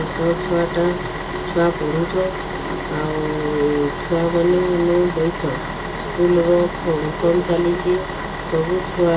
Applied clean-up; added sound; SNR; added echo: none; Bus; 8 dB; reverberation time 0.2 s.